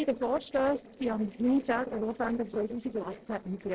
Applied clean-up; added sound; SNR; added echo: neural separator model SepFormer DNS4.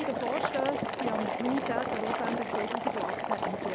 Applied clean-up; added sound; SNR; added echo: none; Boiling; -2 dB; none.